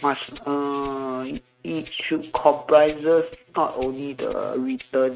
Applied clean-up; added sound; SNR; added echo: neural mask model RNNoise.